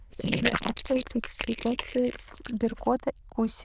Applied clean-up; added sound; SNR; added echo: neural diffusion model UNIVERSE++.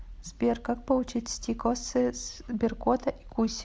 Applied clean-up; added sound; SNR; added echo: none; none; none; none.